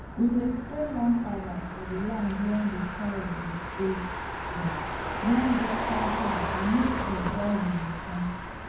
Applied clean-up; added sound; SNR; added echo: none; Motor vehicle (road); 4 dB; reverberation time 0.9 s.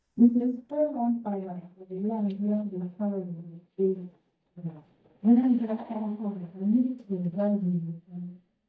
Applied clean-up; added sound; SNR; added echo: neural mask model DeepFilterNet 3.